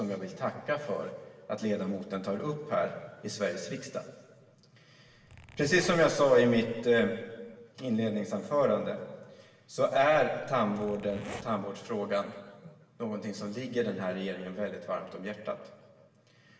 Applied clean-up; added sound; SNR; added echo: none; Zipper (clothing); 15 dB; reverberation time 1.4 s.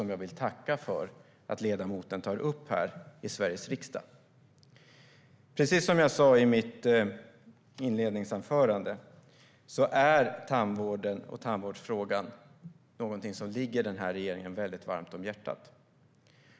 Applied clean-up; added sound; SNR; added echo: none; none; none; none.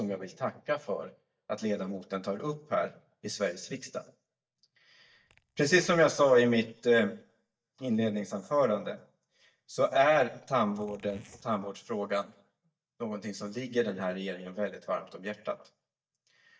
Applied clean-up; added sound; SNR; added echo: neural mask model DeepFilterNet 3.